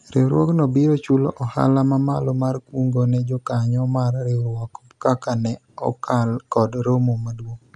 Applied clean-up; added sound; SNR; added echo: none; none; none; none.